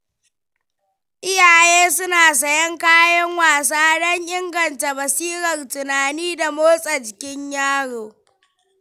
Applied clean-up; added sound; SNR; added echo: none; none; none; none.